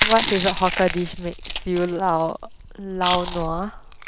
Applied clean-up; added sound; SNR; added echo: none; Chewing, mastication; 5 dB; none.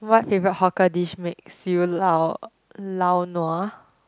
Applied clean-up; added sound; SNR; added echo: none; none; none; none.